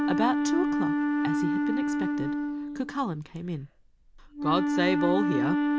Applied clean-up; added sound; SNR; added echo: none; Wind instrument, woodwind instrument; -4 dB; none.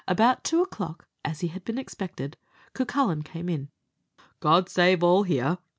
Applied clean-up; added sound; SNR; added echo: none; none; none; none.